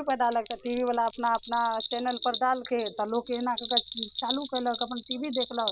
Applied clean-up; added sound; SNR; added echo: none; Bell; 7 dB; none.